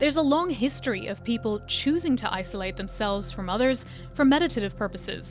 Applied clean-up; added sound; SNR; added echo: none; none; none; none.